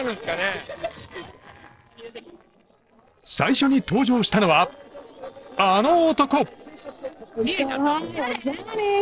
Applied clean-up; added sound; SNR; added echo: neural separator model SepFormer DNS4.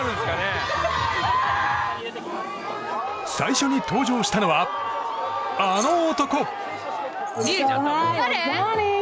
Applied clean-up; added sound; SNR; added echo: none; Keys jangling; 13 dB; none.